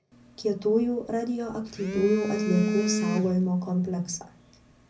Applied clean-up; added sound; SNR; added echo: none; Telephone; 5 dB; reverberation time 0.4 s.